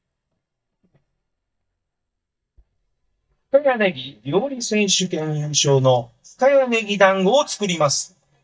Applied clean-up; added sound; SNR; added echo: neural mask model DeepFilterNet 3.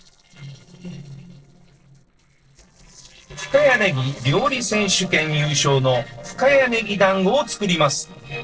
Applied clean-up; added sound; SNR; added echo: neural separator model SepFormer DNS4.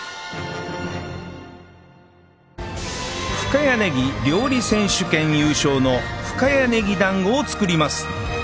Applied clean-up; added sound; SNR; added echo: none; none; none; none.